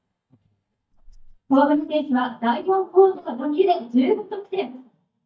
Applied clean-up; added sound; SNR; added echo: neural mask model DeepFilterNet 3.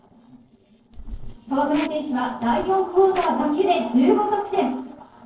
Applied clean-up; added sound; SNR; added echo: neural separator model SepFormer DNS4.